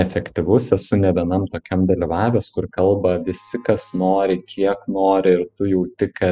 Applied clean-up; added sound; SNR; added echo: classical method spectral subtraction.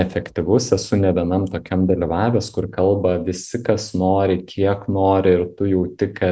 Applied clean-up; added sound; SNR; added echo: none; none; none; none.